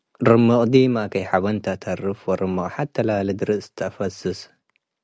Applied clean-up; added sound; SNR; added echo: none; none; none; none.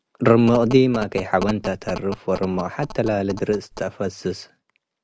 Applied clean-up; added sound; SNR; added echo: none; Telephone; 14 dB; none.